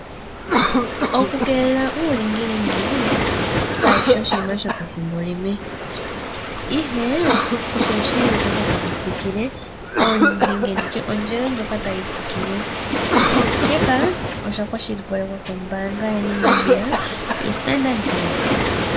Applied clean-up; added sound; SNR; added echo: none; Waves, surf + Cough; -3 dB; none.